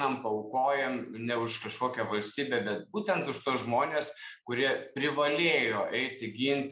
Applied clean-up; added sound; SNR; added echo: none; none; none; none.